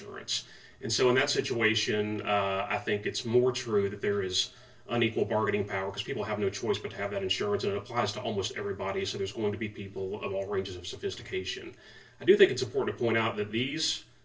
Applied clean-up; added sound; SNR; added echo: none; none; none; reverberation time 0.2 s.